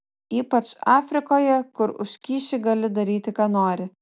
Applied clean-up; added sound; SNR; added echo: none; none; none; none.